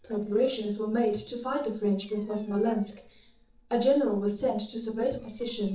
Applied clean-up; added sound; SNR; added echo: neural separator model SepFormer DNS4.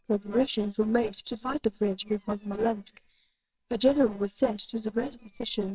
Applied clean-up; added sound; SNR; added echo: neural separator model SepFormer WHAMR!.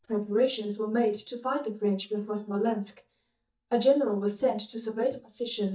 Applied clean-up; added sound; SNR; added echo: neural mask model DeepFilterNet 3.